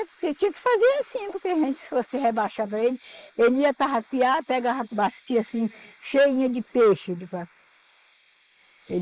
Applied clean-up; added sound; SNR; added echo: neural mask model Resemble Enhance denoiser.